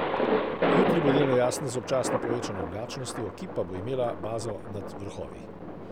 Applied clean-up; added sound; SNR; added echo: none; Thunder; -1 dB; none.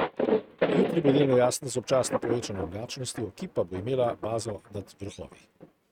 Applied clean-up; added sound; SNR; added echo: neural mask model RNNoise.